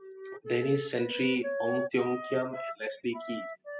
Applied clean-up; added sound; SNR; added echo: classical method spectral subtraction.